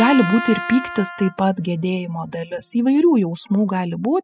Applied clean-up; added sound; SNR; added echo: classical method spectral subtraction.